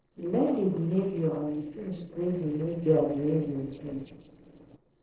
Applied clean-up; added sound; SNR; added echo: neural separator model SepFormer DNS4.